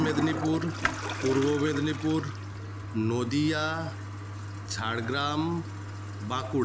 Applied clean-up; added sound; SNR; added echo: none; Toilet flush; 5 dB; none.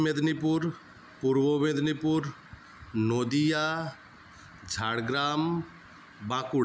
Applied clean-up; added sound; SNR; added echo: none; none; none; none.